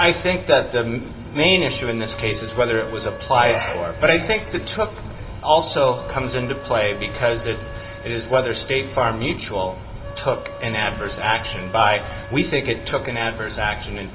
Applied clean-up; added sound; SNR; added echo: none; Wind instrument, woodwind instrument; 17 dB; reverberation time 2.1 s.